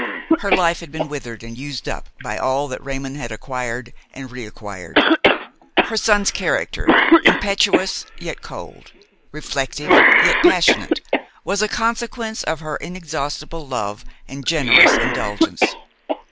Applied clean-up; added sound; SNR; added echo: none; Cough; -3 dB; none.